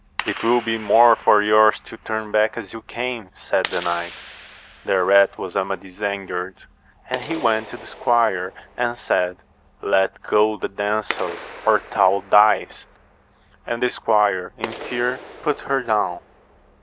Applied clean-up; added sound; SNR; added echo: none; Clapping; 16 dB; none.